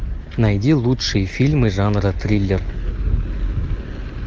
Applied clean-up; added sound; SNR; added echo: none; none; none; none.